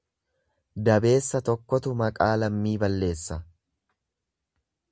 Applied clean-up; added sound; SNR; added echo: none; none; none; none.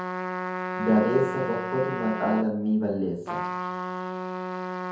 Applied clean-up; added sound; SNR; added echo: none; Trumpet; 4 dB; reverberation time 0.6 s.